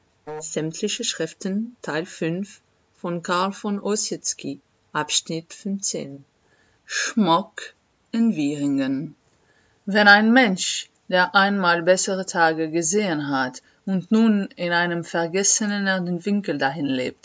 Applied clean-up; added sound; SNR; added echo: none; Wind instrument, woodwind instrument; 17 dB; none.